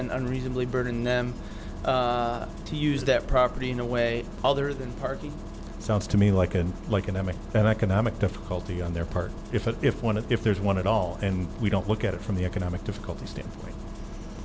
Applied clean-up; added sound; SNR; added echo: none; Engine starting; 10 dB; none.